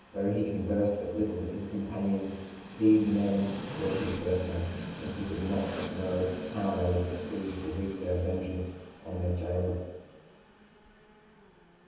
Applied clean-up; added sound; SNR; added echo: none; Train; 12 dB; reverberation time 1.1 s.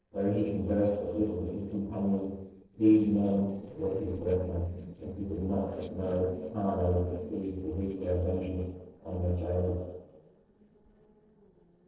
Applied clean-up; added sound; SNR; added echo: neural separator model SepFormer DNS4.